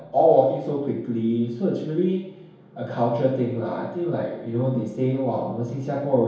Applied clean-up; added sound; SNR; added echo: none; none; none; reverberation time 1.0 s.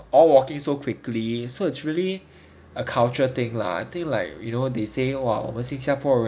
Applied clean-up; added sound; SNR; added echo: none; none; none; none.